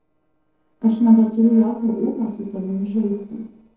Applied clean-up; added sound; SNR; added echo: neural separator model SepFormer DNS4.